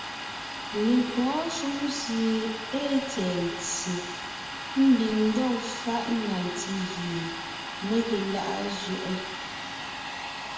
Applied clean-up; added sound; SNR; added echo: none; Domestic sounds, home sounds; 7 dB; reverberation time 1.4 s.